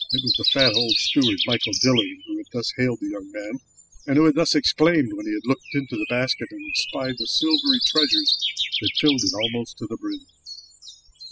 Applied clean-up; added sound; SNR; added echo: classical method spectral subtraction.